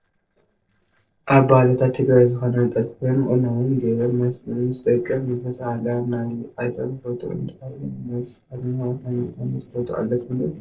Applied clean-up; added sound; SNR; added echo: neural separator model SepFormer DNS4.